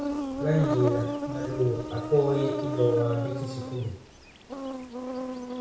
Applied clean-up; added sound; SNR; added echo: none; Insect; 4 dB; reverberation time 0.6 s.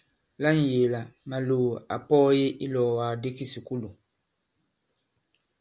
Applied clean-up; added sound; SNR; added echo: none; none; none; none.